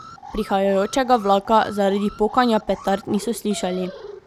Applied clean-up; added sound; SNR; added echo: none; Alarm; 18 dB; none.